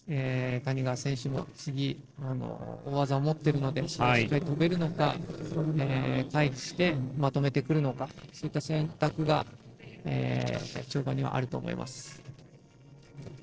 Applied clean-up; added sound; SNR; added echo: neural separator model SepFormer DNS4.